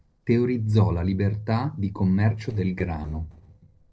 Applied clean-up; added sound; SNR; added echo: neural separator model SepFormer DNS4.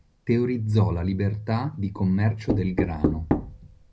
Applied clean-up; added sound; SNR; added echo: none; Knock; 6 dB; reverberation time 0.4 s.